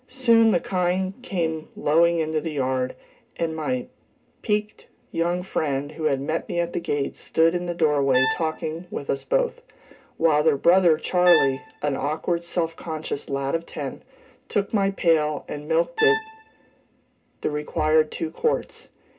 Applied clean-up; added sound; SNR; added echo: none; Brass instrument; 7 dB; reverberation time 0.2 s.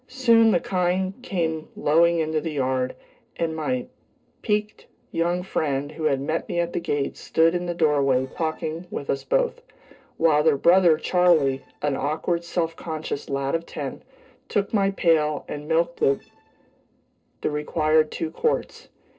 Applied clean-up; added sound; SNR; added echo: neural separator model SepFormer DNS4.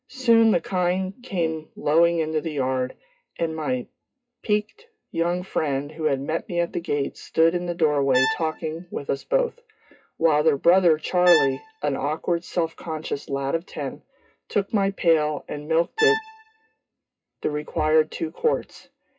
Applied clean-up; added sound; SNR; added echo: classical method WPE with log-MMSE.